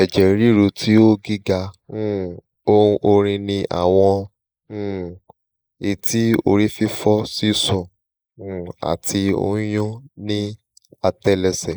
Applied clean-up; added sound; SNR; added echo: neural mask model Resemble Enhance denoiser.